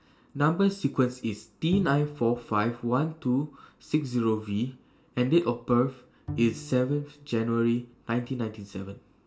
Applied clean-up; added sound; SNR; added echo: none; Bowed string instrument; 16 dB; reverberation time 0.3 s.